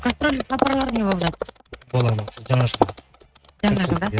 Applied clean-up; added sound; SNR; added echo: neural mask model RNNoise.